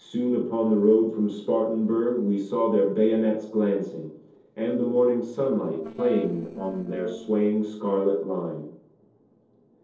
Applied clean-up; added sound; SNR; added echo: neural separator model SepFormer DNS4.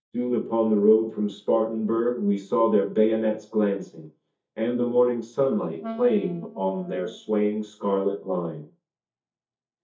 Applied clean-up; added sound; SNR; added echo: neural mask model DeepFilterNet 3.